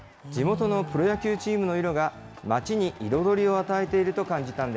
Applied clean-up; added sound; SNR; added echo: none; none; none; none.